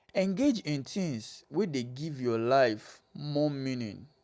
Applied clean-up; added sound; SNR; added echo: none; none; none; none.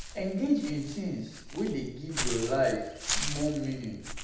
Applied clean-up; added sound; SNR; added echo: none; Walk, footsteps / Bird; 5 dB; reverberation time 0.8 s.